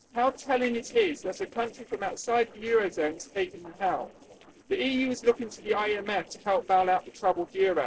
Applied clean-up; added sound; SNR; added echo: neural separator model SepFormer DNS4.